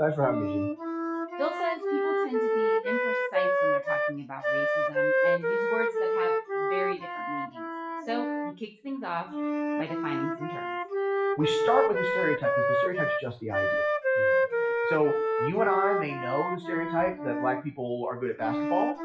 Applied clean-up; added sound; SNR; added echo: classical method WPE with log-MMSE.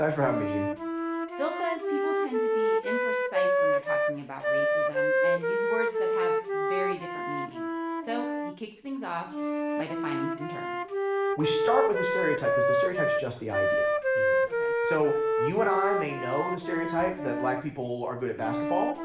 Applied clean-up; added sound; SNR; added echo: none; Wind instrument, woodwind instrument; -5 dB; reverberation time 0.5 s.